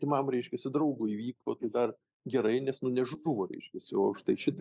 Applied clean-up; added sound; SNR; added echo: neural mask model Resemble Enhance denoiser.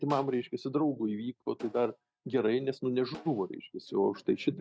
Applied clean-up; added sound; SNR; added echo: neural mask model RNNoise.